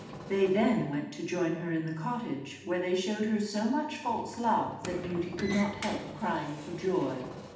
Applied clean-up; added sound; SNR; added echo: none; Sliding door; 14 dB; reverberation time 0.8 s.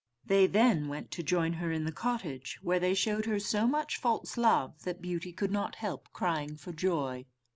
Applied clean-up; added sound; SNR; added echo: none; none; none; none.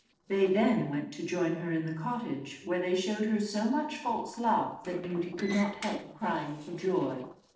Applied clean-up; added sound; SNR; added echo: neural separator model SepFormer DNS4.